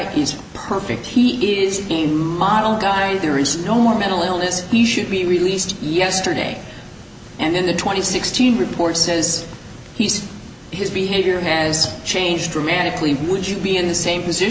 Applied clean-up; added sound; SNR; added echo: none; none; none; none.